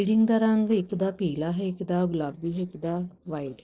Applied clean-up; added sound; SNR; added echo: neural separator model SepFormer DNS4.